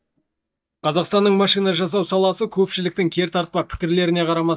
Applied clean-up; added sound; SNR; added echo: neural mask model DeepFilterNet 3.